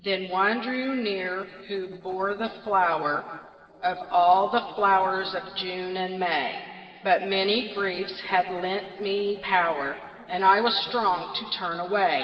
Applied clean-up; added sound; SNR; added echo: neural separator model SepFormer DNS4.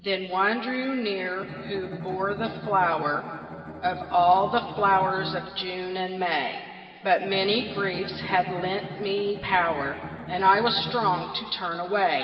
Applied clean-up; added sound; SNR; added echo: none; Bowed string instrument; 13 dB; reverberation time 2.3 s.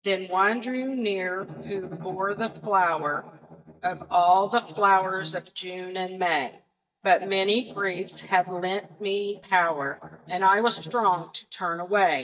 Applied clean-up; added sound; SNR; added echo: neural mask model DeepFilterNet 3.